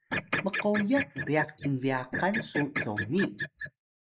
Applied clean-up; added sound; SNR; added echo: neural mask model Resemble Enhance denoiser.